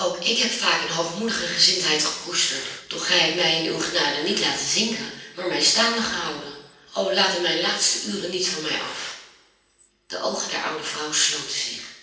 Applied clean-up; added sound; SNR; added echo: none; Breathing; 18 dB; reverberation time 0.9 s.